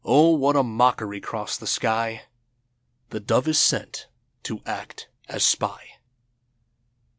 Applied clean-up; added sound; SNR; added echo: none; none; none; none.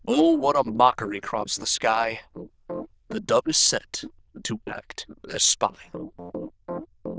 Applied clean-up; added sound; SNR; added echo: neural diffusion model UNIVERSE++.